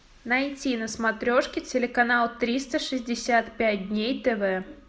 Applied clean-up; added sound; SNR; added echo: none; none; none; none.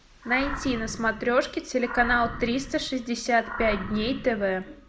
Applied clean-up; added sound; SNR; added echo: none; Animal; 10 dB; none.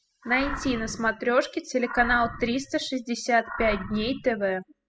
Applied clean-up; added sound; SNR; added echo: classical method spectral subtraction.